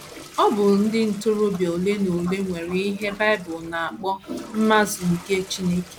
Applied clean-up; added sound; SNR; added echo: none; Toilet flush; 18 dB; none.